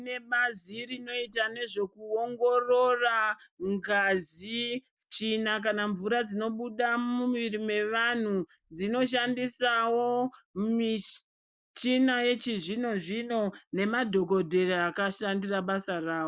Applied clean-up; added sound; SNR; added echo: neural mask model Resemble Enhance denoiser.